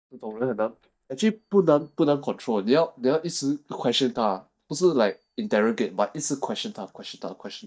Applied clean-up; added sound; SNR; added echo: neural mask model DeepFilterNet 3.